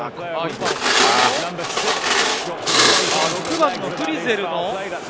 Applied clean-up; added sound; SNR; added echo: none; Glass; -3 dB; none.